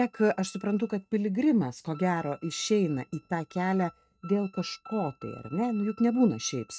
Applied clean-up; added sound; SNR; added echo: neural mask model RNNoise.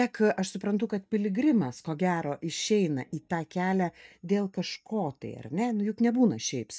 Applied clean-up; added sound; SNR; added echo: neural mask model DeepFilterNet 3.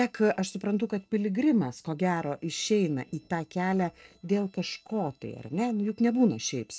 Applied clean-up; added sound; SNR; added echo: neural separator model SepFormer DNS4.